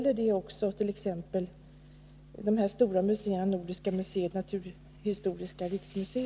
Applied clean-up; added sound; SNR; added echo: none; none; none; none.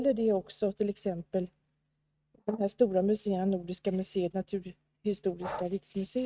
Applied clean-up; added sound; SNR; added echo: neural mask model RNNoise.